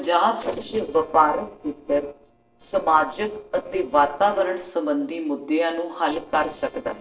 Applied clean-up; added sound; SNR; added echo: neural separator model SepFormer DNS4.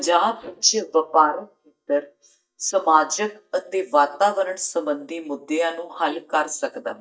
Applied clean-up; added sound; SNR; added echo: neural mask model DeepFilterNet 3.